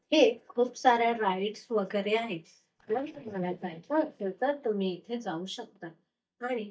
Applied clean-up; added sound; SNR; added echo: neural mask model DeepFilterNet 3.